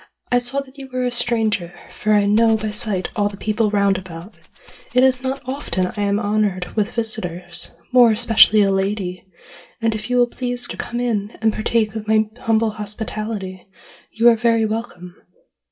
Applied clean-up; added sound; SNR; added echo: none; Rattle (instrument); 19 dB; reverberation time 0.2 s.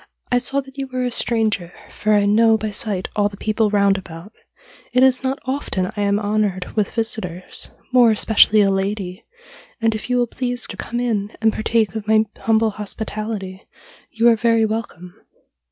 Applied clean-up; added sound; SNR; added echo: none; none; none; none.